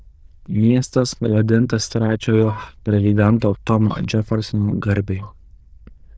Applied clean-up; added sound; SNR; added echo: neural diffusion model UNIVERSE++.